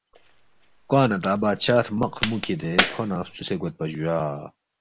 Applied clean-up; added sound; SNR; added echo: none; Crack; 6 dB; none.